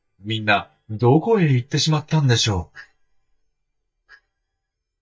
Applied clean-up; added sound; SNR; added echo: neural mask model DeepFilterNet 3.